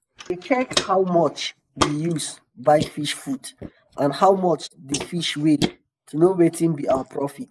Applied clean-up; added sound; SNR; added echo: neural mask model Resemble Enhance denoiser.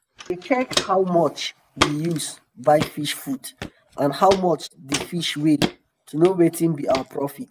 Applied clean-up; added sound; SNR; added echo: none; Walk, footsteps; 9 dB; none.